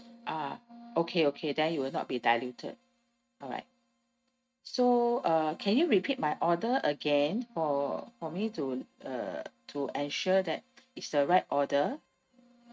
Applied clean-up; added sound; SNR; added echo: neural mask model RNNoise.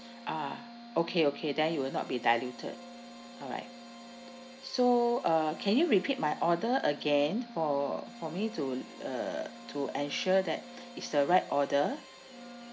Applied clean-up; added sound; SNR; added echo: none; Wind instrument, woodwind instrument + Harmonica; 17 dB; none.